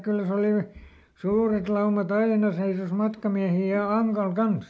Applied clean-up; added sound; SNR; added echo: none; none; none; none.